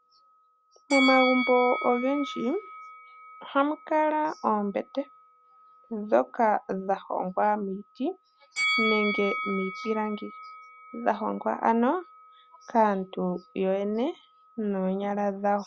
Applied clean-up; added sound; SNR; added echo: none; Bell; 8 dB; none.